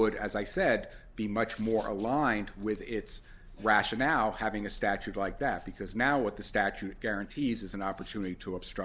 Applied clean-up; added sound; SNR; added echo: none; none; none; none.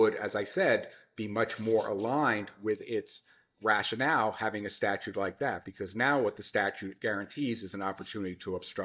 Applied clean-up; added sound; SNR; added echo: neural mask model DeepFilterNet 3.